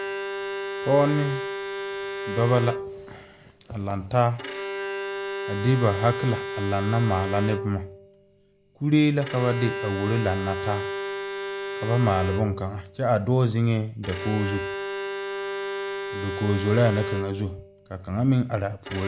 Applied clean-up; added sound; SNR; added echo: none; Bowed string instrument; 7 dB; none.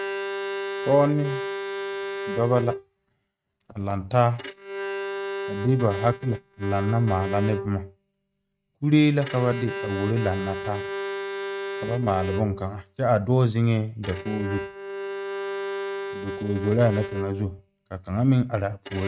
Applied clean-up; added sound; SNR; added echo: neural mask model RNNoise.